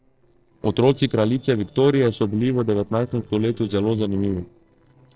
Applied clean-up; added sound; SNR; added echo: neural separator model SepFormer DNS4.